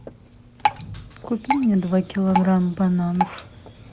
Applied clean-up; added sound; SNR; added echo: none; Drip; 7 dB; none.